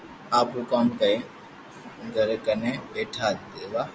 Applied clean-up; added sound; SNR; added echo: none; none; none; none.